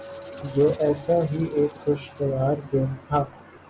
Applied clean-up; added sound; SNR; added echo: none; Chink, clink + Rattle (instrument); 19 dB; none.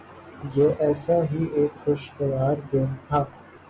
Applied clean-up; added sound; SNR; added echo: none; none; none; none.